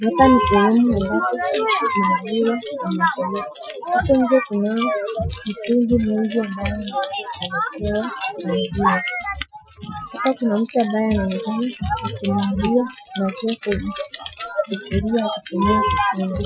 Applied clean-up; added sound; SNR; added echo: classical method Wiener filter.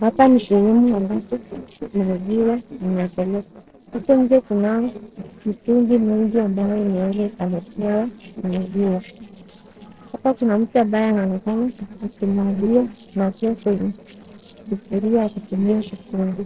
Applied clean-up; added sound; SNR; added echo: neural separator model SepFormer DNS4.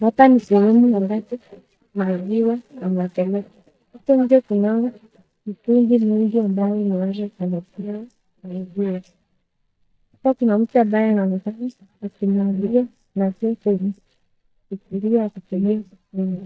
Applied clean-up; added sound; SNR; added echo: neural mask model DeepFilterNet 3.